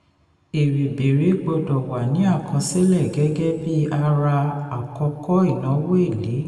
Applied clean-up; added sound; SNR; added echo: none; none; none; reverberation time 1.7 s.